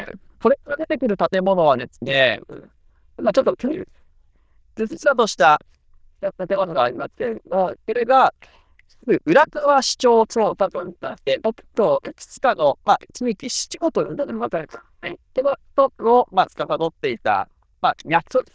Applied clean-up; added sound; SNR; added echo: neural diffusion model UNIVERSE++.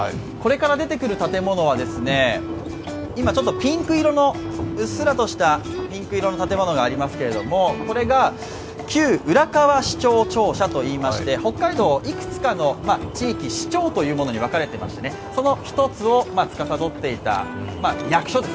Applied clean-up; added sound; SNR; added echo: none; none; none; none.